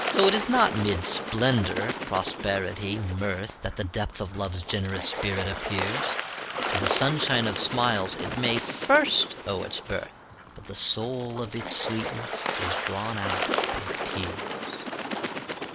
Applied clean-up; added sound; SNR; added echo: none; Water / Bird; 4 dB; none.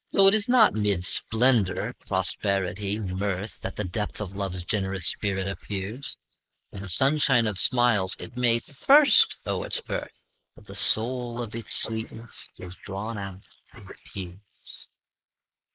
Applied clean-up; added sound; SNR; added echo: neural mask model Resemble Enhance denoiser.